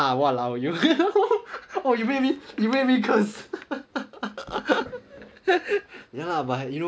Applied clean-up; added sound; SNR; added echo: none; none; none; none.